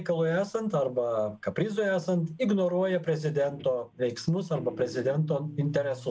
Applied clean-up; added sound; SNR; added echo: none; Guitar; 20 dB; none.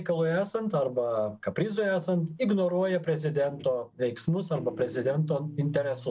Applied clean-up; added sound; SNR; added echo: neural separator model SepFormer DNS4.